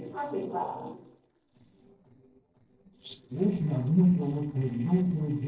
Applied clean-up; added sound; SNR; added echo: neural separator model SepFormer DNS4.